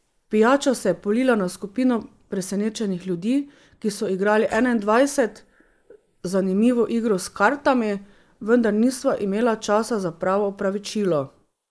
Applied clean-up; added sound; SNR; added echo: neural mask model Resemble Enhance denoiser.